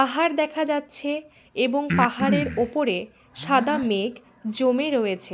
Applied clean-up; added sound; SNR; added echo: none; Breathing; 6 dB; none.